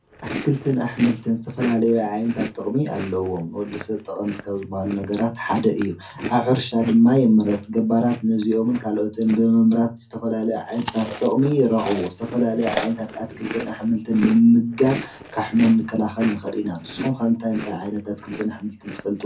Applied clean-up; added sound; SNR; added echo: none; Chewing, mastication; 13 dB; reverberation time 0.3 s.